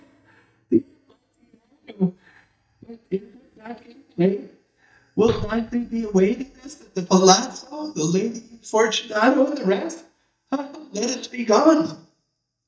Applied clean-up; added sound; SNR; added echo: neural mask model DeepFilterNet 3.